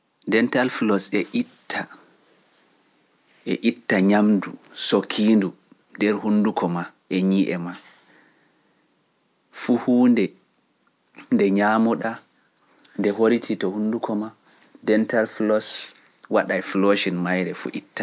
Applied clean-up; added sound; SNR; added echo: none; none; none; none.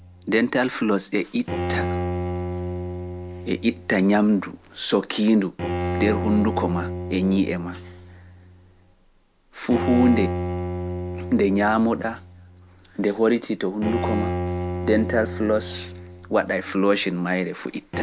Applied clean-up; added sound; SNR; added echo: none; Bowed string instrument; 6 dB; none.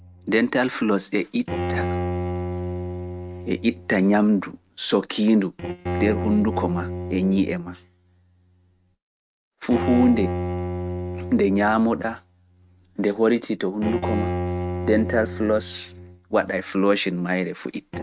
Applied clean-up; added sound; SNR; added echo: neural mask model RNNoise.